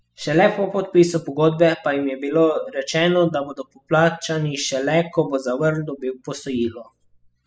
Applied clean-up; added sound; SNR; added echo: classical method spectral subtraction.